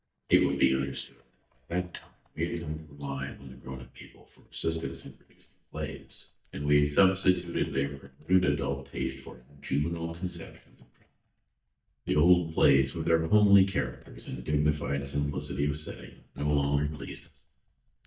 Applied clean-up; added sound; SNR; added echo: neural mask model DeepFilterNet 3.